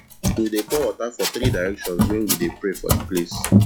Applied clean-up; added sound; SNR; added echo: classical method log-MMSE.